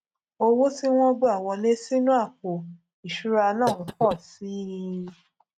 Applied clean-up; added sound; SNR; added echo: neural mask model RNNoise.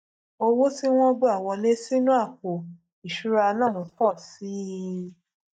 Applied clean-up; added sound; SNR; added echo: neural mask model DeepFilterNet 3.